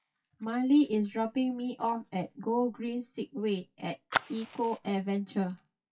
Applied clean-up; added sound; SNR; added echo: classical method WPE with log-MMSE.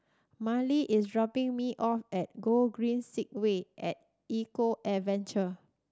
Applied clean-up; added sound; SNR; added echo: none; none; none; none.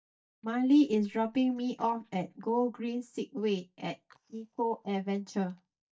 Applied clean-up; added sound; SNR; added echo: neural mask model DeepFilterNet 3.